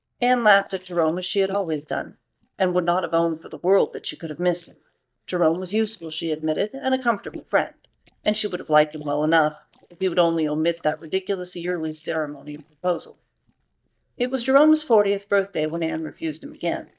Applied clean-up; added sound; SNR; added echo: neural mask model DeepFilterNet 3.